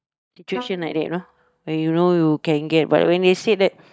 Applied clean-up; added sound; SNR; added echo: neural mask model DeepFilterNet 3.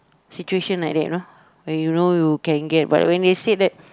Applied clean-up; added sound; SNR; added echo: none; none; none; none.